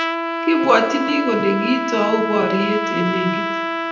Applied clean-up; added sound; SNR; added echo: none; Trumpet; 3 dB; reverberation time 0.8 s.